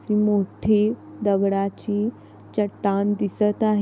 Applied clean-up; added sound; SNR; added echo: none; none; none; none.